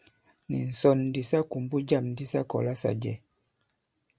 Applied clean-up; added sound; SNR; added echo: none; none; none; none.